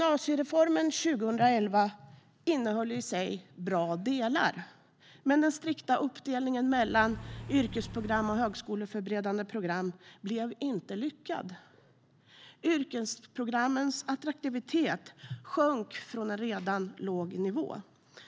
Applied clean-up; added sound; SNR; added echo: none; Accelerating, revving, vroom / Car; 13 dB; none.